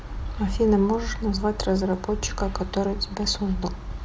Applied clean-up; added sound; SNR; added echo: none; none; none; none.